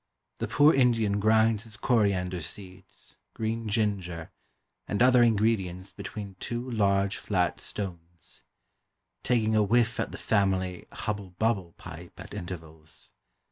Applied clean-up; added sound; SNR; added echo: none; none; none; none.